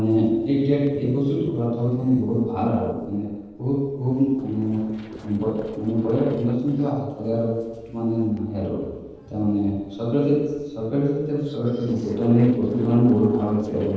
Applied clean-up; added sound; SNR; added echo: neural separator model SepFormer DNS4.